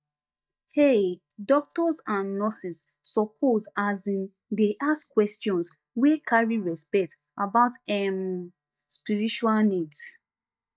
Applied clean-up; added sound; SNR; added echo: neural mask model DeepFilterNet 3.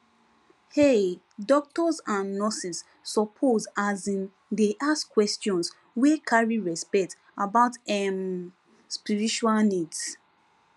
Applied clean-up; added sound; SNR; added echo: none; none; none; none.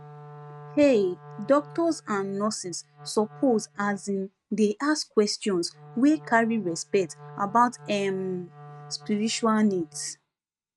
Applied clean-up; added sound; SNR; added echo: neural mask model RNNoise.